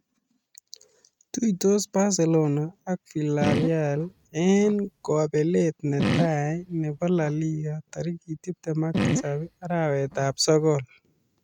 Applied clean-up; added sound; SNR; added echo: neural mask model RNNoise.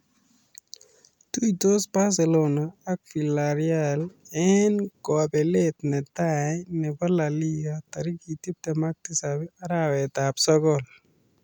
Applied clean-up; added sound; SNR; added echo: none; none; none; none.